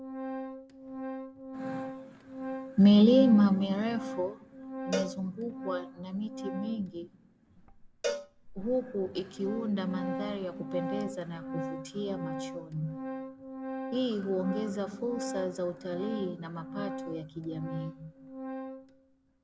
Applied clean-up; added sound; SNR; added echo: none; Cowbell + Organ; 8 dB; none.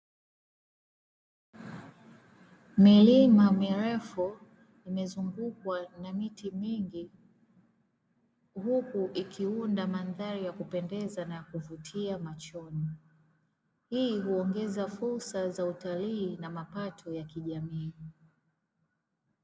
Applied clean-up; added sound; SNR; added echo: none; none; none; none.